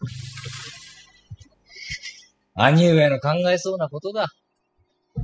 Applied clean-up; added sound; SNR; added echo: classical method spectral subtraction.